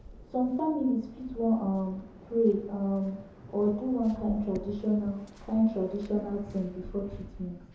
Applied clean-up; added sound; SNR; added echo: none; Waves, surf; 17 dB; reverberation time 2.6 s.